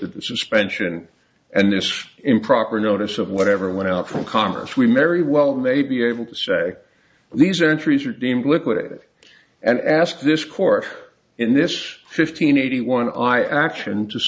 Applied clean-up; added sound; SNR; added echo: none; none; none; none.